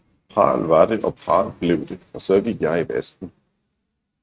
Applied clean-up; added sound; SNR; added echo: neural mask model RNNoise.